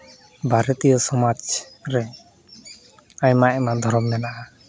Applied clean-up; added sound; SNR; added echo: none; none; none; none.